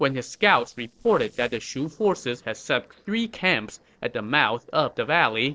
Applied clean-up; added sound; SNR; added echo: neural separator model SepFormer DNS4.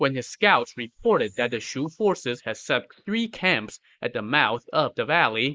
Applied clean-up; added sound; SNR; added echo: neural mask model Resemble Enhance denoiser.